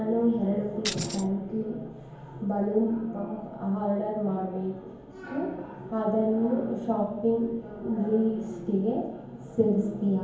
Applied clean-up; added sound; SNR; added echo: none; Tambourine; 7 dB; reverberation time 1.0 s.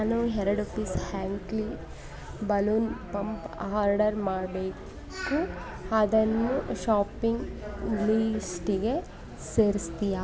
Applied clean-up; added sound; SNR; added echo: none; none; none; none.